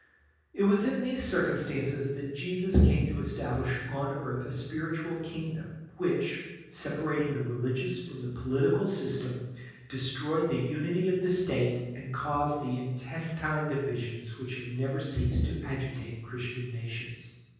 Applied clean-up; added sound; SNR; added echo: none; none; none; reverberation time 1.3 s.